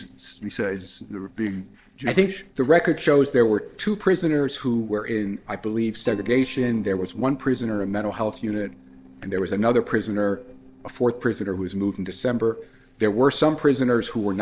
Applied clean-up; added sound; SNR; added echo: neural separator model SepFormer DNS4.